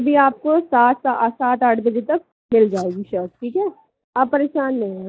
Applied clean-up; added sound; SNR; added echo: neural mask model DeepFilterNet 3.